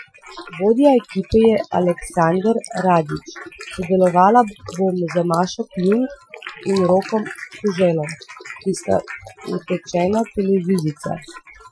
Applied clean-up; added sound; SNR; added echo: classical method Wiener filter.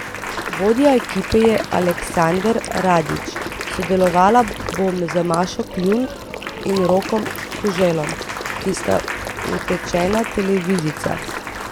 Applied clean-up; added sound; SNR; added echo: none; Water / Liquid + Applause; 8 dB; none.